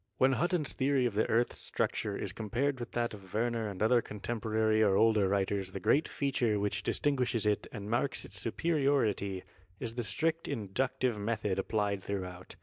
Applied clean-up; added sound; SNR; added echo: none; none; none; none.